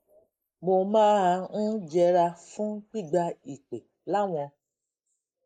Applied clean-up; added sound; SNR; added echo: neural mask model Resemble Enhance denoiser.